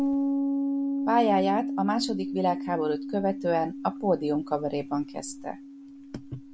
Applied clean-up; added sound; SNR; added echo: none; Piano; 3 dB; none.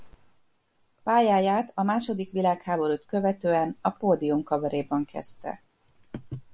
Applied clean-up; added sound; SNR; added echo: none; none; none; none.